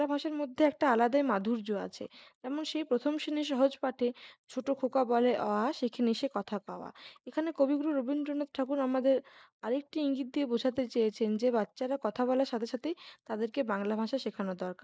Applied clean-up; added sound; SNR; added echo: neural mask model Resemble Enhance denoiser.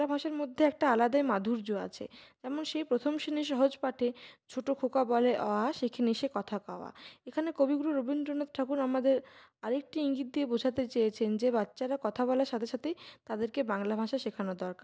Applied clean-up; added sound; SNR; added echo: none; none; none; none.